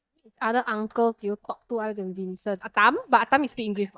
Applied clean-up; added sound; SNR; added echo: neural mask model DeepFilterNet 3.